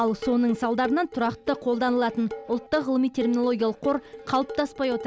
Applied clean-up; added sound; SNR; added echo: none; Dishes, pots, and pans; 13 dB; none.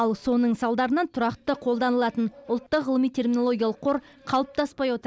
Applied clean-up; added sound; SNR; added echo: none; none; none; none.